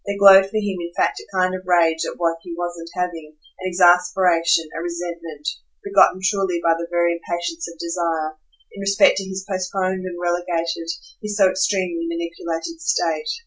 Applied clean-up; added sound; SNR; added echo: none; none; none; none.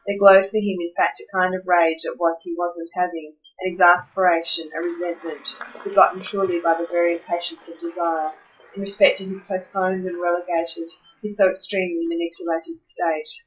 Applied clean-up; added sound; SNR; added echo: classical method log-MMSE.